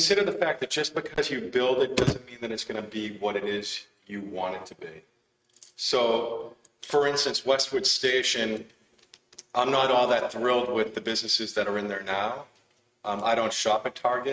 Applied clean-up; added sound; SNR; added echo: neural mask model RNNoise.